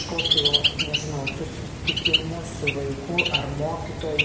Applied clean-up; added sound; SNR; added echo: none; Bird; -5 dB; reverberation time 0.9 s.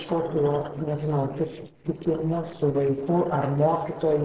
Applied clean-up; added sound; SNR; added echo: neural separator model SepFormer DNS4.